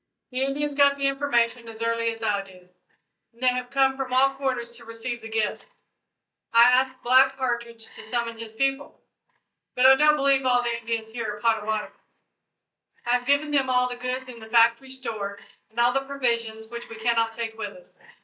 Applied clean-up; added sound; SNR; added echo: neural mask model DeepFilterNet 3.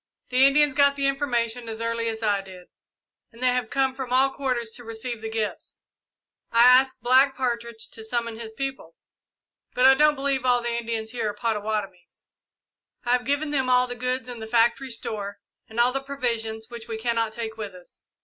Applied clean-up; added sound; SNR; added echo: none; none; none; none.